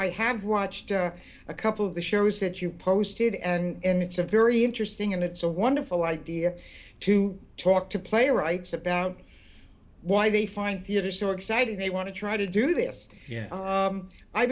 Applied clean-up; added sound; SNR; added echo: none; none; none; none.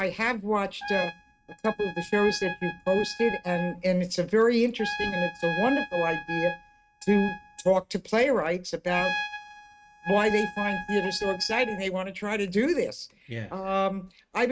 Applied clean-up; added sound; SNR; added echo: neural mask model RNNoise.